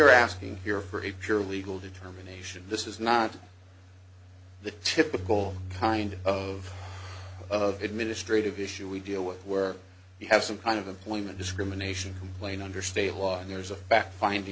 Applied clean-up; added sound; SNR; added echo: none; Bass guitar; 12 dB; none.